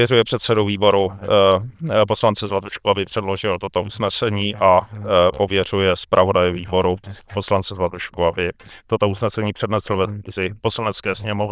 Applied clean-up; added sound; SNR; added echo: neural diffusion model UNIVERSE++.